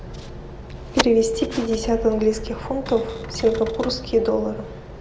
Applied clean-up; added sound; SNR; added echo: none; Cupboard open or close; 16 dB; none.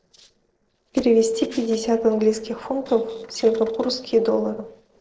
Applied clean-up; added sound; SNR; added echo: neural separator model SepFormer DNS4.